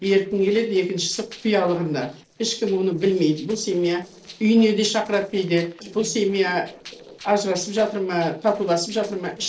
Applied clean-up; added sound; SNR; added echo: neural separator model SepFormer DNS4.